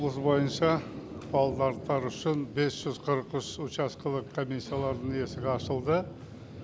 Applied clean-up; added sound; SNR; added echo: none; Thunder; 11 dB; none.